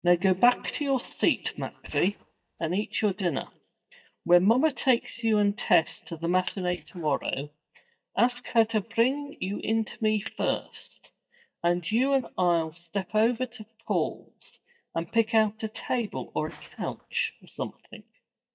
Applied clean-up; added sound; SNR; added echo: neural mask model DeepFilterNet 3.